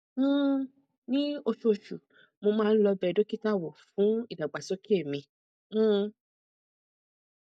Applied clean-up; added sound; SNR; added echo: none; none; none; none.